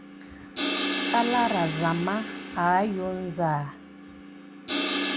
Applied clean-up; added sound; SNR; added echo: none; Crash cymbal; 4 dB; none.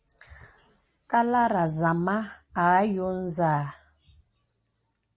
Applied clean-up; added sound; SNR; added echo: none; none; none; none.